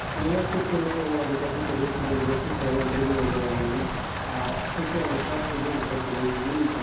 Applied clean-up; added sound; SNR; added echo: none; Rain; 2 dB; reverberation time 0.8 s.